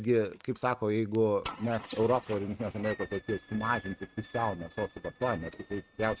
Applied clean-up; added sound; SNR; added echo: neural mask model RNNoise.